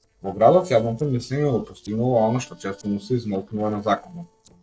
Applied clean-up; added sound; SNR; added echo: neural separator model SepFormer DNS4.